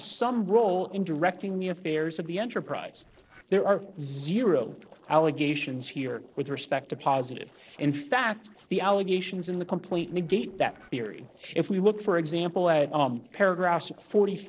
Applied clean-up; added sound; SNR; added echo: neural separator model SepFormer DNS4.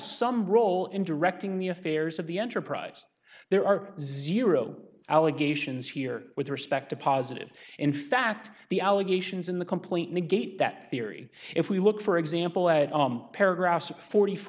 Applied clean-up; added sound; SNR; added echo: none; none; none; none.